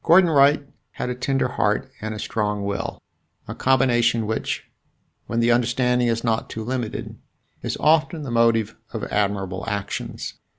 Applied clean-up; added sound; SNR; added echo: none; none; none; none.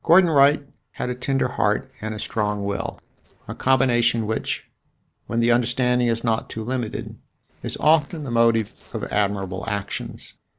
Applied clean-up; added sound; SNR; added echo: neural separator model SepFormer DNS4.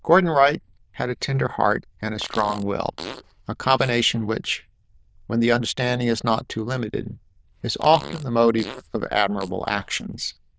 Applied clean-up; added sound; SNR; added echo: neural diffusion model UNIVERSE++.